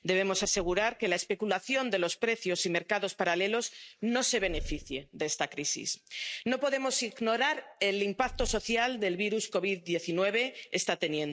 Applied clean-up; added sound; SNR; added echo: neural mask model RNNoise.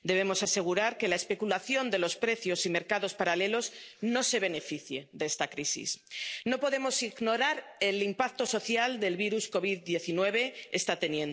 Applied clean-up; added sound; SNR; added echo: none; none; none; none.